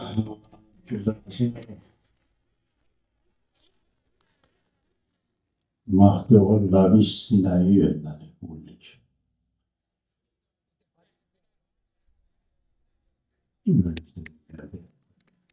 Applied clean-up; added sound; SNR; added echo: neural mask model DeepFilterNet 3.